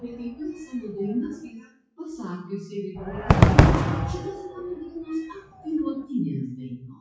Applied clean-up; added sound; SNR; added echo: classical method WPE with log-MMSE.